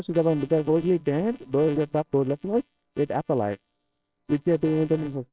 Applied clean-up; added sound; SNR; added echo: neural separator model SepFormer WHAMR!.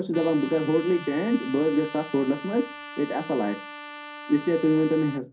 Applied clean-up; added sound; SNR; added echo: none; Trumpet; 15 dB; reverberation time 0.3 s.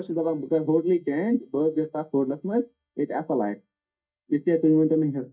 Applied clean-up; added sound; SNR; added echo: neural mask model DeepFilterNet 3.